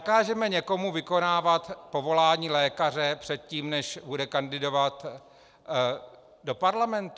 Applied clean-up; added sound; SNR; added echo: none; none; none; none.